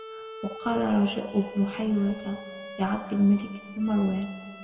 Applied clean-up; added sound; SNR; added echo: none; Bowed string instrument; 16 dB; reverberation time 1.9 s.